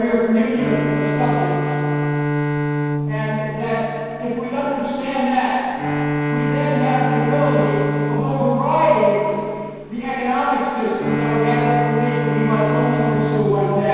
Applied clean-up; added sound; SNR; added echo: none; Bowed string instrument; 2 dB; reverberation time 2.1 s.